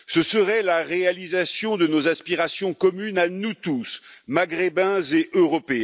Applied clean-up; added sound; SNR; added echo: none; none; none; none.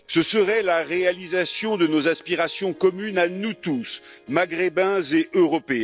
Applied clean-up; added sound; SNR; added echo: neural separator model SepFormer DNS4.